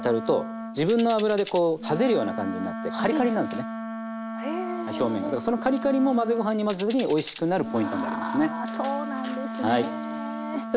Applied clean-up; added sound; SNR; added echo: none; Wind instrument, woodwind instrument + Tambourine; 8 dB; none.